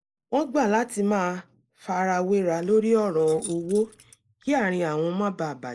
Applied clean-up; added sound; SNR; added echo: neural mask model Resemble Enhance denoiser.